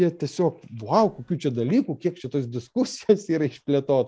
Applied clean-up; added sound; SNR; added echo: none; none; none; none.